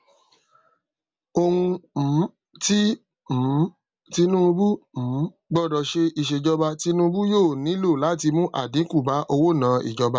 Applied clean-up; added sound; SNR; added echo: none; none; none; none.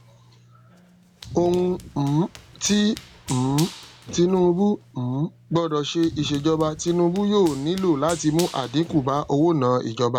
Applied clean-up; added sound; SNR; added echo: none; Run; 18 dB; none.